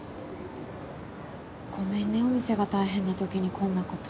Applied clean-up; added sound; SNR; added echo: none; none; none; none.